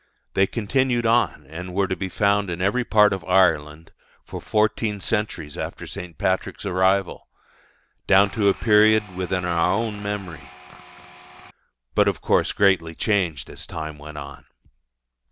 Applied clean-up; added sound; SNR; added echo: none; Tools; 18 dB; none.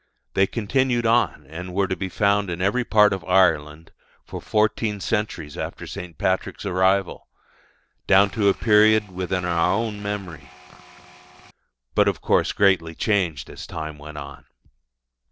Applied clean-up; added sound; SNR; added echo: neural separator model SepFormer DNS4.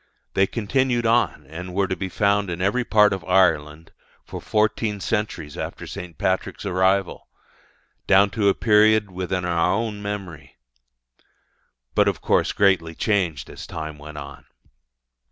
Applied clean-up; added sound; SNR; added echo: none; none; none; none.